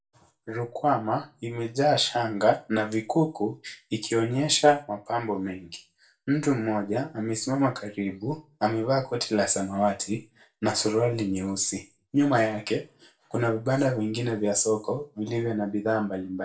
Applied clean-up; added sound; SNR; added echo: none; none; none; reverberation time 0.3 s.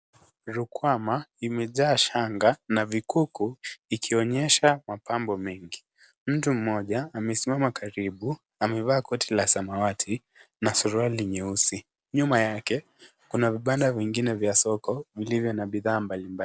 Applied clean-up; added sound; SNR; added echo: none; none; none; none.